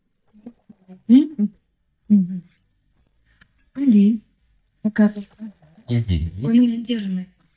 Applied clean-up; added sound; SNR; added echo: neural mask model DeepFilterNet 3.